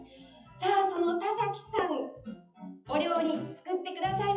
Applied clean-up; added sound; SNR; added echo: classical method WPE with log-MMSE.